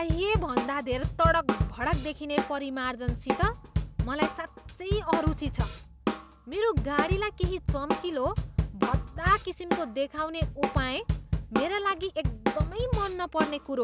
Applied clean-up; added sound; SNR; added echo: none; Drum kit; 0 dB; none.